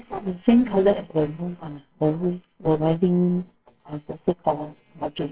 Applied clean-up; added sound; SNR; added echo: neural separator model SepFormer WHAMR!.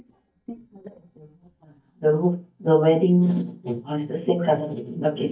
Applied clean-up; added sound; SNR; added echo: neural mask model DeepFilterNet 3.